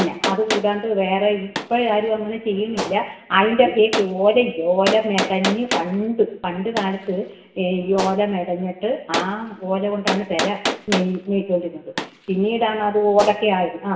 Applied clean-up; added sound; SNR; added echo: none; Gunshot, gunfire; 9 dB; reverberation time 0.8 s.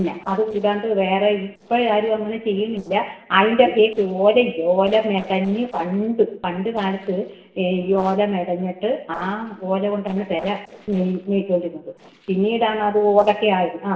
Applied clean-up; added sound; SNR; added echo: neural separator model SepFormer DNS4.